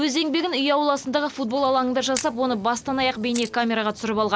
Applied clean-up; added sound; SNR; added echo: none; Camera; 17 dB; none.